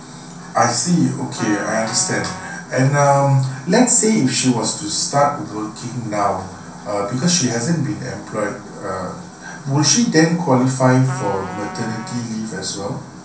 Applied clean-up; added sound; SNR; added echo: none; Trumpet; 15 dB; reverberation time 0.6 s.